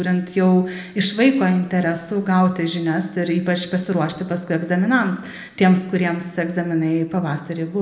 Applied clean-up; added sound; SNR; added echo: none; none; none; reverberation time 0.9 s.